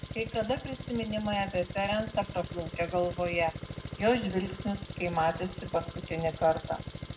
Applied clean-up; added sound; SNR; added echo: none; Engine; 8 dB; reverberation time 0.3 s.